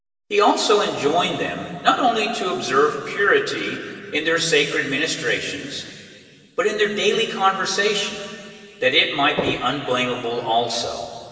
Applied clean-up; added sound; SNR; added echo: none; Walk, footsteps; 4 dB; reverberation time 2.6 s.